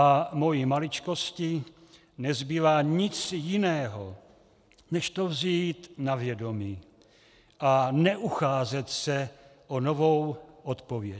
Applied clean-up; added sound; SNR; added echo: none; none; none; none.